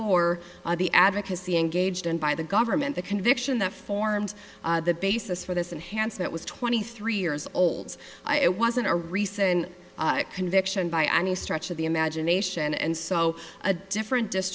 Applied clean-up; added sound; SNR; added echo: none; none; none; none.